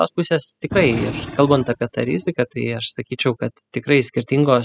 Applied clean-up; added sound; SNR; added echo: classical method spectral subtraction.